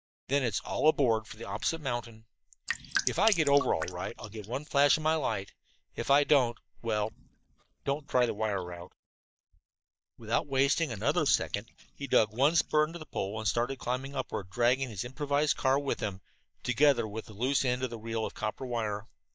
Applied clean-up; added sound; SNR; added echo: neural mask model DeepFilterNet 3.